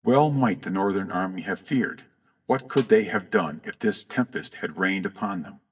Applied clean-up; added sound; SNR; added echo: neural mask model DeepFilterNet 3.